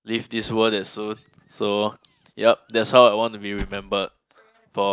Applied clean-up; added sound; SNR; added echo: neural mask model DeepFilterNet 3.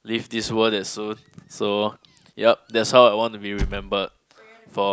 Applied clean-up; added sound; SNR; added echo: none; Squeak / Slam / Wood; 15 dB; none.